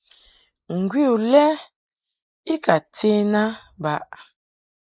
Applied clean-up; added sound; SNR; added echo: neural mask model Resemble Enhance denoiser.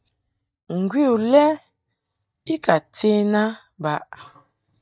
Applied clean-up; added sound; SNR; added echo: neural mask model DeepFilterNet 3.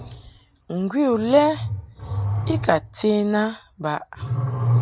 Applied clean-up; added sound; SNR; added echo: none; Growling; 4 dB; none.